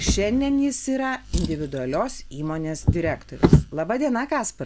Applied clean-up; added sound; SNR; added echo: none; Drawer open or close; 1 dB; none.